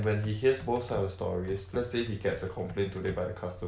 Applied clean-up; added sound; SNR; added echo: none; Computer keyboard; 14 dB; none.